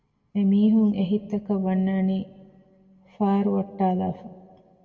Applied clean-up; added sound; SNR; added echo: none; none; none; reverberation time 1.1 s.